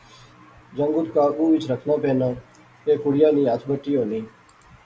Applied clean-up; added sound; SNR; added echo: none; none; none; none.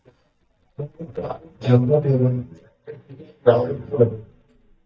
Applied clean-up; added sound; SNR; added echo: neural mask model DeepFilterNet 3.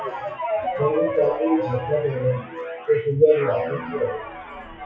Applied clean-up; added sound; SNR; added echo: classical method WPE with log-MMSE.